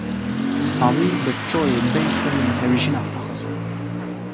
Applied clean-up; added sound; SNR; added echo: none; Motorcycle / Accelerating, revving, vroom; -1 dB; none.